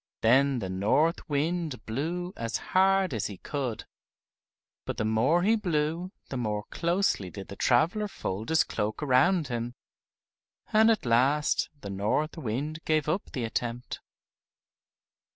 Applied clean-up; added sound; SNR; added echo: none; none; none; none.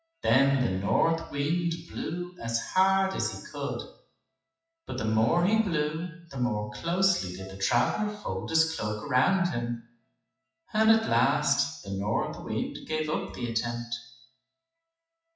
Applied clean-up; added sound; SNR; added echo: classical method WPE with log-MMSE.